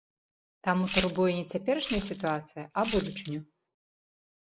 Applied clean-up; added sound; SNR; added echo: neural mask model Resemble Enhance denoiser.